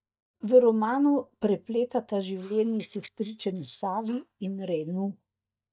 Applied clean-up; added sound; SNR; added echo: neural mask model DeepFilterNet 3.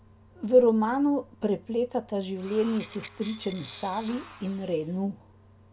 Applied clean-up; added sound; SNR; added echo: none; Tools; 19 dB; none.